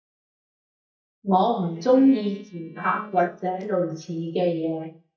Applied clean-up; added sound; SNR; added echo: neural mask model DeepFilterNet 3.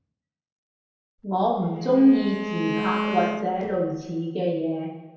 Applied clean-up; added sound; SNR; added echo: none; Bowed string instrument; 6 dB; reverberation time 0.9 s.